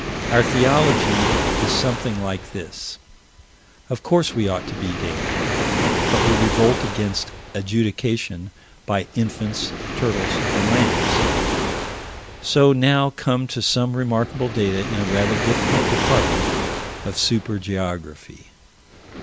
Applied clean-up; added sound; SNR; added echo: none; Waves, surf; 2 dB; none.